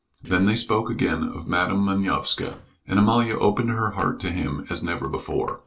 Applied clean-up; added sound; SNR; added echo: neural separator model SepFormer DNS4.